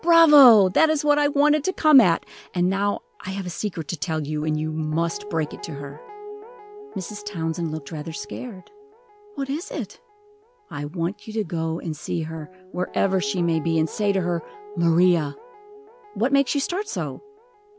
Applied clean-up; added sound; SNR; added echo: none; Guitar; 19 dB; none.